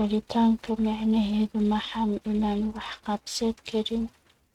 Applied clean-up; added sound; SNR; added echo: neural mask model RNNoise.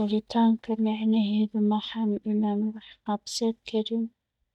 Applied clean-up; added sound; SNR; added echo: neural mask model DeepFilterNet 3.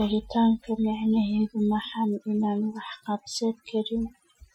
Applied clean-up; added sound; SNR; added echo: classical method Wiener filter.